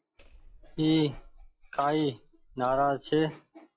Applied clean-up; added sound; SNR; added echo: classical method log-MMSE.